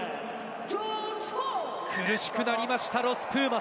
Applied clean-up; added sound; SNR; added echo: none; none; none; none.